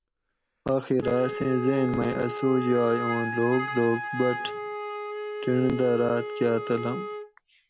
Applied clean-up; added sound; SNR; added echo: none; Wind instrument, woodwind instrument; 7 dB; none.